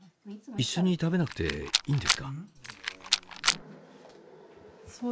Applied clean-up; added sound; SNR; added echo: none; Rattle; -2 dB; none.